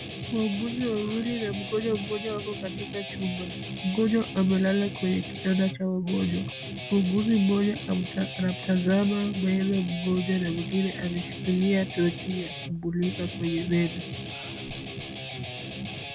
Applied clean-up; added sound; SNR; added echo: none; Guitar; 6 dB; none.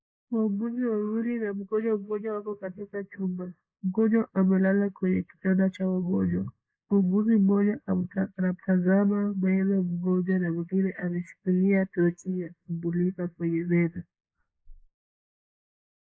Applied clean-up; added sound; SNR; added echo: neural mask model Resemble Enhance denoiser.